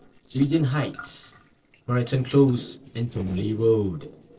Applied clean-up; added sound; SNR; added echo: neural separator model SepFormer DNS4.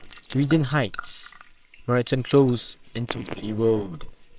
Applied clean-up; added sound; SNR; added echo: neural separator model SepFormer WHAMR!.